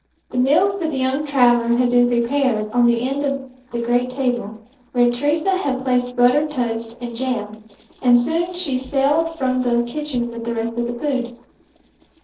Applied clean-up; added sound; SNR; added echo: neural separator model SepFormer DNS4.